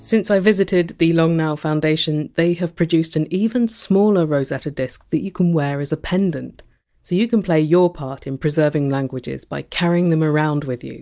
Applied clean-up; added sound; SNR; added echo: none; none; none; none.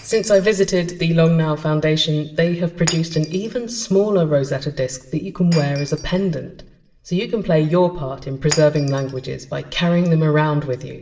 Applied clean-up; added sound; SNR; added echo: none; Shatter; 18 dB; reverberation time 0.7 s.